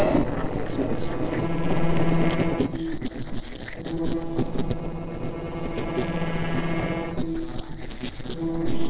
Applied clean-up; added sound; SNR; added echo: neural separator model SepFormer DNS4.